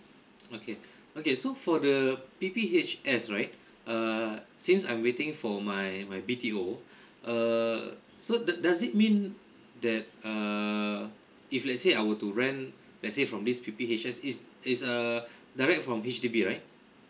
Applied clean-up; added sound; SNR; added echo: none; none; none; none.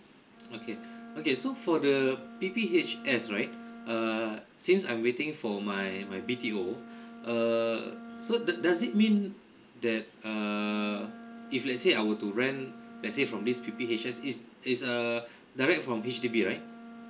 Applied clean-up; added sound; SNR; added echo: none; Bowed string instrument; 16 dB; none.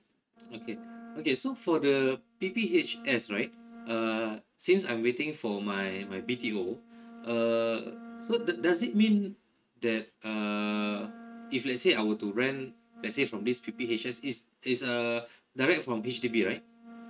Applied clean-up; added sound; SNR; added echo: neural mask model RNNoise.